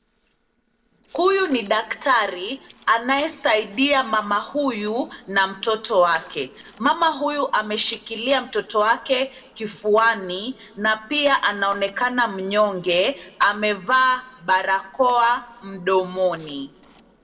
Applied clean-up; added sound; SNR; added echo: neural separator model SepFormer DNS4.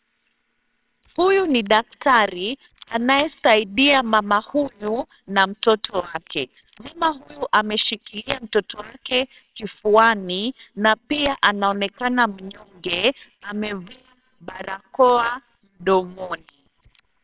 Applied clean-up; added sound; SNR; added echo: neural separator model SepFormer WHAMR!.